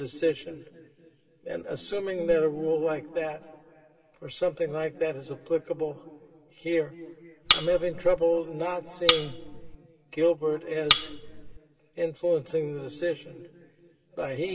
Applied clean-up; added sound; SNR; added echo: none; Cutlery, silverware; -2 dB; reverberation time 2.6 s.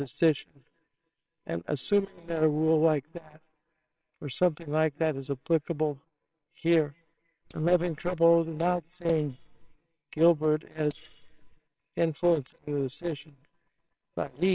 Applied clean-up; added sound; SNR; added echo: neural separator model SepFormer WHAMR!.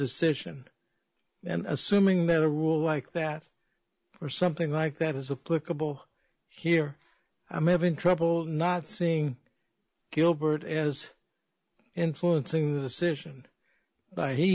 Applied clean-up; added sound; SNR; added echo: none; none; none; none.